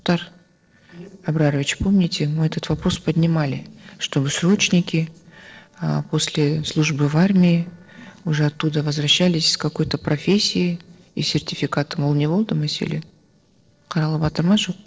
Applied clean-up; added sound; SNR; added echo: neural separator model SepFormer DNS4.